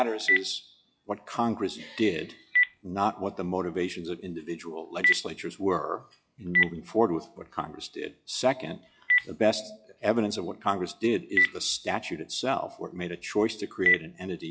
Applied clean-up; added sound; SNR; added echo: classical method log-MMSE.